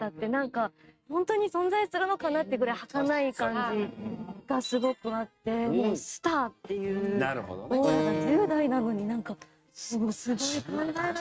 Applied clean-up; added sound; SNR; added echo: neural mask model RNNoise.